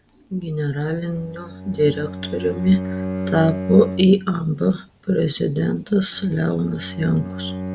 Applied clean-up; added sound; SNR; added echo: none; Bowed string instrument; 10 dB; none.